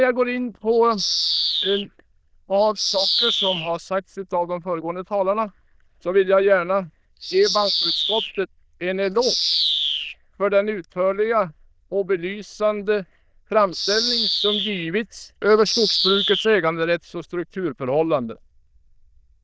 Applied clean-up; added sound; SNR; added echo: neural diffusion model UNIVERSE++.